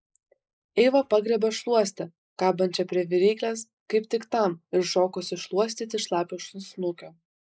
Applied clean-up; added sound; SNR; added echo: neural mask model Resemble Enhance denoiser.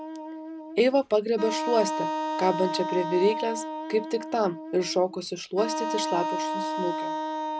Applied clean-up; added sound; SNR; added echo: none; Wind instrument, woodwind instrument; 4 dB; none.